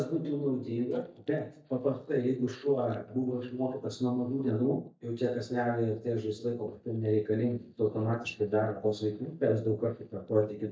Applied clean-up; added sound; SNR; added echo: neural mask model DeepFilterNet 3.